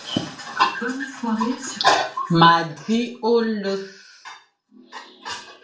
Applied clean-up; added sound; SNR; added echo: none; none; none; reverberation time 0.4 s.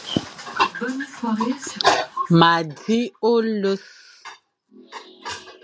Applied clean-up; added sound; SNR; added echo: none; none; none; none.